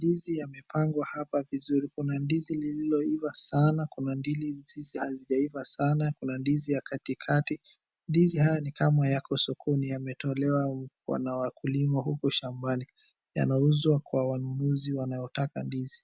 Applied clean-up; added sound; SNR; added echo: none; none; none; none.